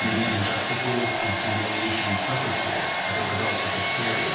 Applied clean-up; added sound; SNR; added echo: none; Domestic sounds, home sounds; -3 dB; reverberation time 0.6 s.